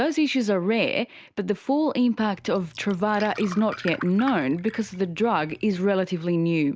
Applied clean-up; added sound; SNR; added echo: none; Glass; 17 dB; none.